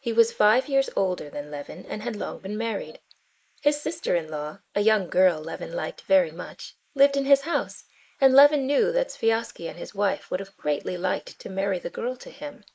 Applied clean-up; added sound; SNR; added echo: neural mask model Resemble Enhance denoiser.